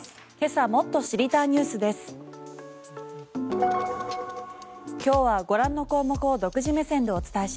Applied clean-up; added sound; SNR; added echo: none; none; none; none.